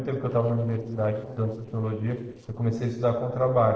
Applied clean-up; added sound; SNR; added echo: neural separator model SepFormer DNS4.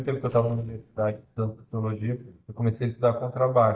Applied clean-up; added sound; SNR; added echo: neural mask model DeepFilterNet 3.